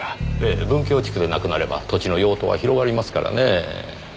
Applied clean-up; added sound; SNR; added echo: none; none; none; none.